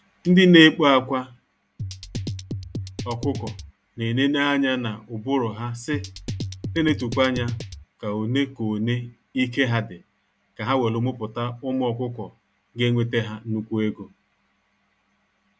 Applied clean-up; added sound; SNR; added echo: none; Drum kit; 8 dB; none.